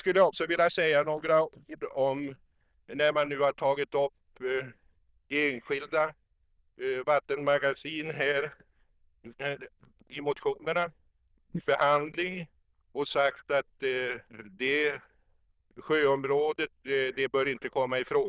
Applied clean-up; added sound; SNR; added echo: neural diffusion model UNIVERSE++.